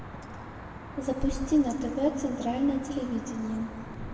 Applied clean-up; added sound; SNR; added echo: none; Traffic noise, roadway noise; 12 dB; reverberation time 1.4 s.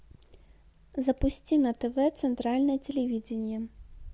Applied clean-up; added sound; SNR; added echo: none; none; none; none.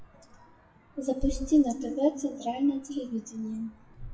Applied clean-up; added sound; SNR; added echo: classical method WPE with log-MMSE.